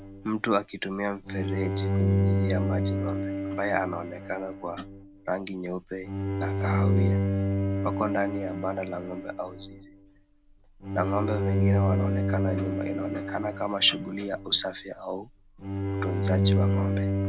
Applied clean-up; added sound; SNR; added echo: none; Bowed string instrument; -4 dB; none.